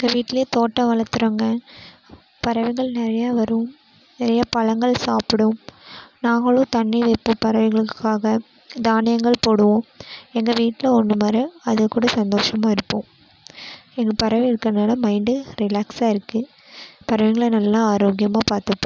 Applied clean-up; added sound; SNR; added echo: none; none; none; none.